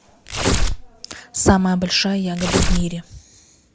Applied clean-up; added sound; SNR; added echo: none; Tearing; -1 dB; none.